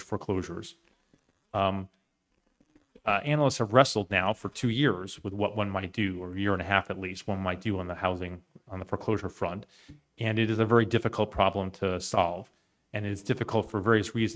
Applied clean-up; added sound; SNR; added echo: neural mask model RNNoise.